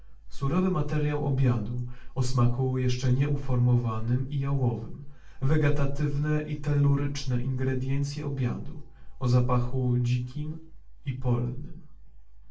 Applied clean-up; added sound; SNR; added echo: none; none; none; reverberation time 0.3 s.